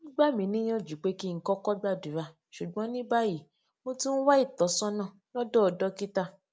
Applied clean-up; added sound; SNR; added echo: none; none; none; none.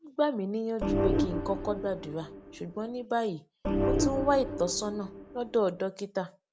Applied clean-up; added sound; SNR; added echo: none; Organ; 0 dB; none.